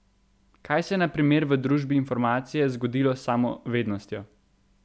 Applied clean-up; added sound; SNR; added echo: none; none; none; none.